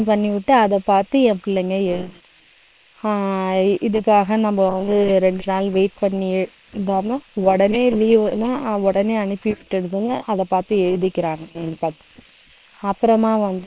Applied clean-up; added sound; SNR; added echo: neural separator model SepFormer WHAM!.